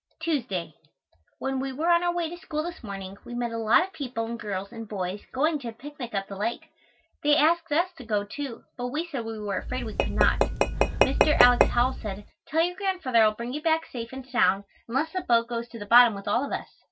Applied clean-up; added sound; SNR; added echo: none; Tap / Glass; -3 dB; none.